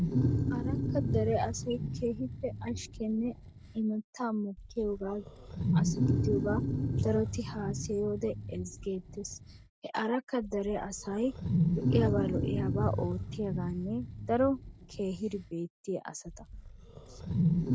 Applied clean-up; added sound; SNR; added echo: none; Wild animals; -1 dB; none.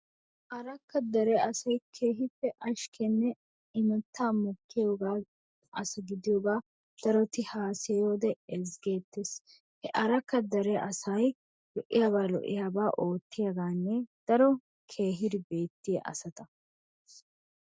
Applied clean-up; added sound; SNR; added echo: none; none; none; none.